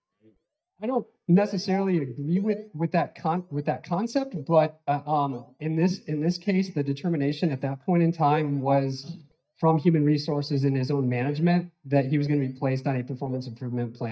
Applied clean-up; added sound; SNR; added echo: neural mask model DeepFilterNet 3.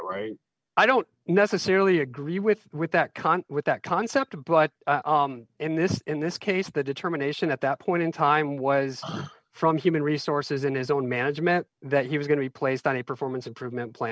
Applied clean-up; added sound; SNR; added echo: none; none; none; none.